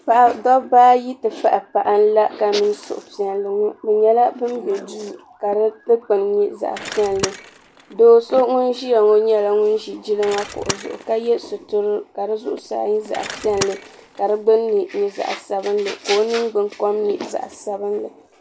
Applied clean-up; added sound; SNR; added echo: none; Bicycle; 15 dB; none.